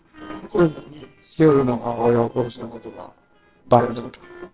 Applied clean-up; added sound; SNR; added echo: neural separator model SepFormer WHAMR!.